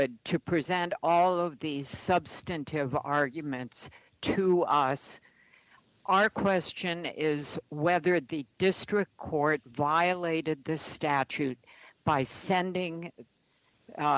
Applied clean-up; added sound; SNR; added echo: none; none; none; none.